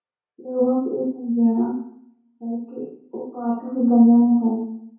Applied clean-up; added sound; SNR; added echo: none; none; none; reverberation time 0.6 s.